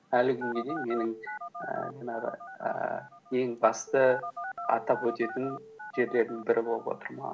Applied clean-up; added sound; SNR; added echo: none; Telephone; 11 dB; none.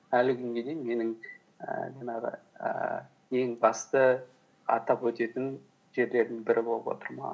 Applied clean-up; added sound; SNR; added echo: none; none; none; none.